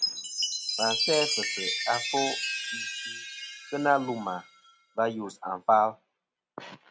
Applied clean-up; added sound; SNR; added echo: none; Chime; 3 dB; none.